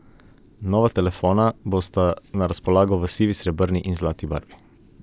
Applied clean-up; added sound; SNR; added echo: none; none; none; none.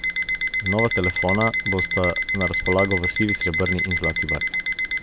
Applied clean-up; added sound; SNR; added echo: none; Alarm; -1 dB; none.